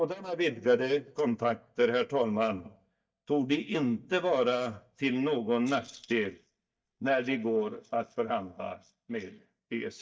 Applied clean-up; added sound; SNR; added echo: neural mask model DeepFilterNet 3.